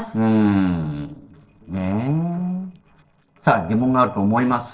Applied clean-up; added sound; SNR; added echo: neural separator model SepFormer DNS4.